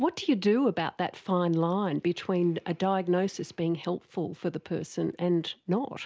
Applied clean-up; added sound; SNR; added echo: none; none; none; none.